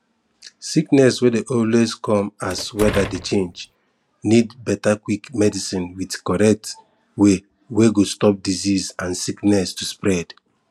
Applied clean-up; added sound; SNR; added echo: none; Door; 10 dB; none.